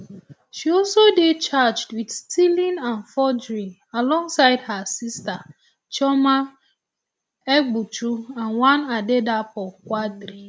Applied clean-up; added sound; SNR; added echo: none; none; none; none.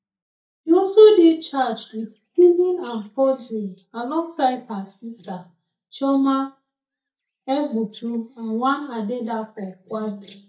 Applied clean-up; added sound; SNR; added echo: neural mask model DeepFilterNet 3.